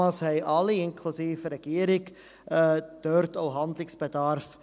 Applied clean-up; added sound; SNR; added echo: none; none; none; none.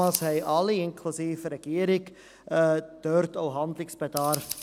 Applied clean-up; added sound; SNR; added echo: none; Scissors; 14 dB; none.